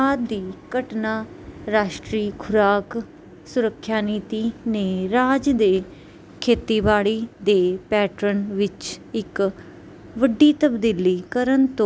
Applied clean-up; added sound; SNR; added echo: none; none; none; none.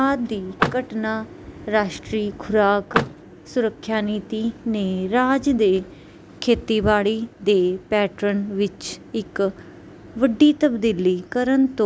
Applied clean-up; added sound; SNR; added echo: none; Vehicle; 7 dB; none.